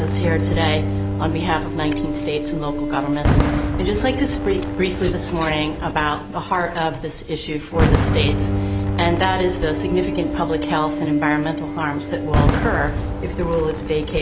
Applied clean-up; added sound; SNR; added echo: none; Bowed string instrument + Fireworks; -1 dB; none.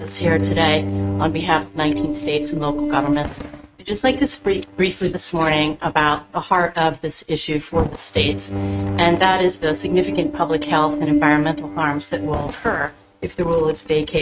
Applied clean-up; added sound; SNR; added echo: neural mask model RNNoise.